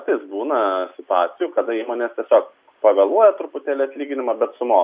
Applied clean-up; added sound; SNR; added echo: none; none; none; none.